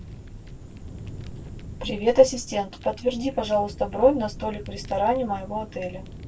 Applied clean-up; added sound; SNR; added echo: none; Fire; 13 dB; reverberation time 0.1 s.